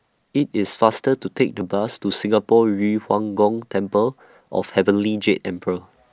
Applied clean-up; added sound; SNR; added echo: none; none; none; none.